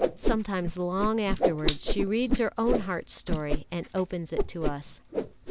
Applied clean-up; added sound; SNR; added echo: none; Whoosh, swoosh, swish; -1 dB; none.